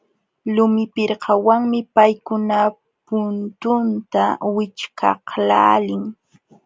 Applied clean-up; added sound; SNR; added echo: none; none; none; none.